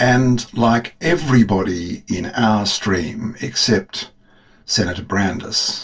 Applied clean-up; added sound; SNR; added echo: none; none; none; reverberation time 0.1 s.